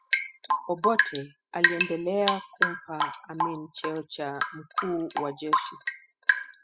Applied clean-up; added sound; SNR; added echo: classical method spectral subtraction.